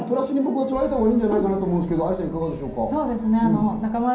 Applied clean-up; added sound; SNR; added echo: none; Gull, seagull / Wind; 18 dB; reverberation time 0.6 s.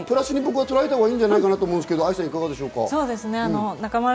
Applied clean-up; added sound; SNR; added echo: none; none; none; none.